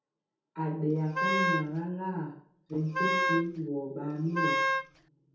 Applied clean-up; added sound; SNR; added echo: none; Wind instrument, woodwind instrument; -3 dB; reverberation time 0.6 s.